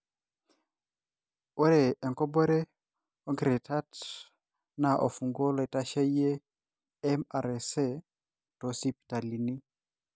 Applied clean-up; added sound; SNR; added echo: none; none; none; none.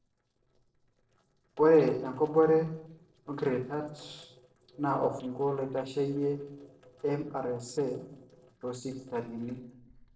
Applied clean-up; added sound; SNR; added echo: neural separator model SepFormer DNS4.